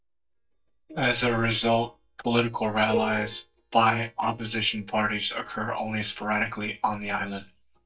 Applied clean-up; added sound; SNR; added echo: neural mask model DeepFilterNet 3.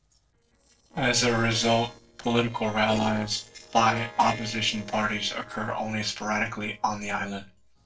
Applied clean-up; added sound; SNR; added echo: neural separator model SepFormer DNS4.